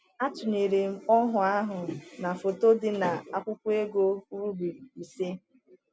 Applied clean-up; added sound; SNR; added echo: none; none; none; none.